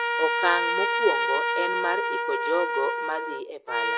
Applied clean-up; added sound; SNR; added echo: none; Trumpet; -3 dB; none.